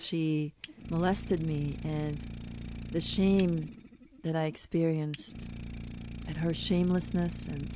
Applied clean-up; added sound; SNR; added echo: none; Idling; 10 dB; none.